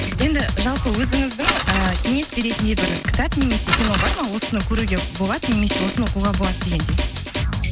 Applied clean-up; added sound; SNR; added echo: none; Drum + Bicycle; 0 dB; none.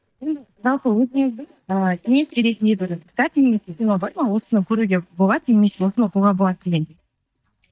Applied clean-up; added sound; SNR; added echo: neural mask model DeepFilterNet 3.